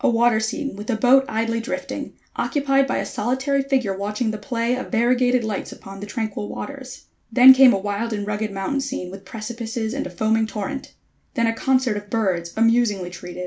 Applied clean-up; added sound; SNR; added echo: none; none; none; none.